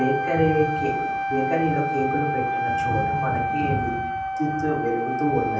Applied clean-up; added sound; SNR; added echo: none; Wind instrument, woodwind instrument; 0 dB; reverberation time 0.6 s.